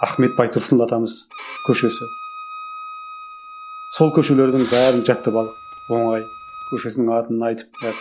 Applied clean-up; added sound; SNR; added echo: none; Bowed string instrument + Fireworks; 14 dB; none.